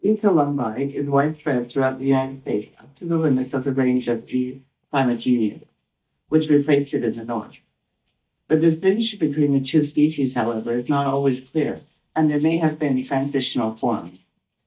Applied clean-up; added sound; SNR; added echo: neural mask model DeepFilterNet 3.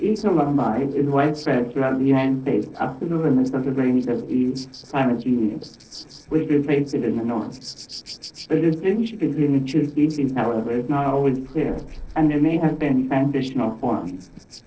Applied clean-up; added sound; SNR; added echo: neural separator model SepFormer DNS4.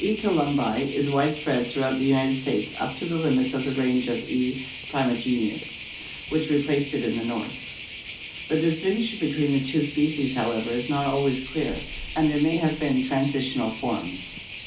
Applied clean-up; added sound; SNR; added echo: none; Cricket; -2 dB; reverberation time 0.4 s.